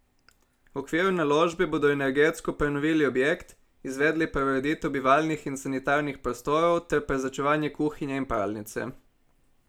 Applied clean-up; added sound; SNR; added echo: none; none; none; none.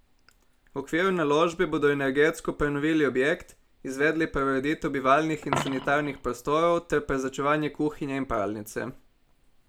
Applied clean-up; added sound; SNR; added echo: none; Coin (dropping); 16 dB; none.